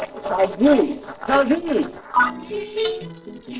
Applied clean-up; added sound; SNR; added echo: neural separator model SepFormer DNS4.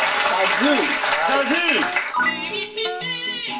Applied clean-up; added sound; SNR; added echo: none; Wind instrument, woodwind instrument; 14 dB; reverberation time 0.2 s.